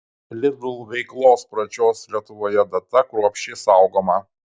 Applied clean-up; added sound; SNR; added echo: none; none; none; none.